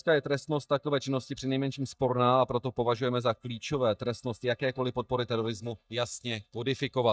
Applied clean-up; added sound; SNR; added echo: neural mask model DeepFilterNet 3.